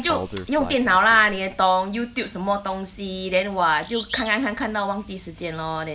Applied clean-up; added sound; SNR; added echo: none; Bird vocalization, bird call, bird song; 16 dB; none.